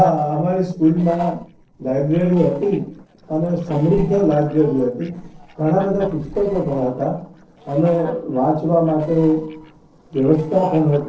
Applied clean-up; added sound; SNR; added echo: neural separator model SepFormer DNS4.